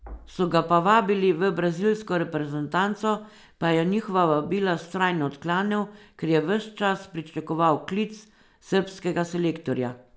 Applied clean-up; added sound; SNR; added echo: none; none; none; none.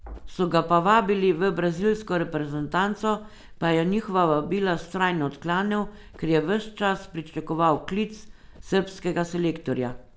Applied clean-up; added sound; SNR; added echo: none; Run; 19 dB; none.